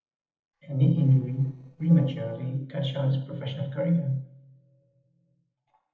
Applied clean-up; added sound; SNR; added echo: neural separator model SepFormer DNS4.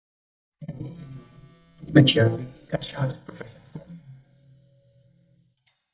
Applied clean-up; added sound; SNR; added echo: neural mask model DeepFilterNet 3.